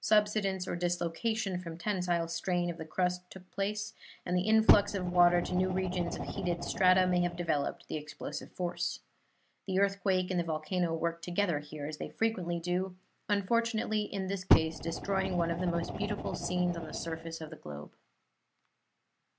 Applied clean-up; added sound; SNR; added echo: none; Fire; 1 dB; none.